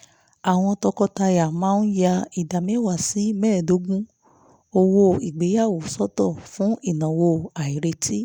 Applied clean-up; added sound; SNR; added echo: none; none; none; none.